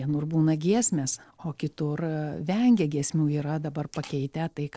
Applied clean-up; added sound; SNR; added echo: neural separator model SepFormer DNS4.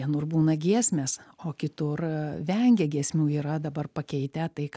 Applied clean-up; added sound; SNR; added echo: none; none; none; none.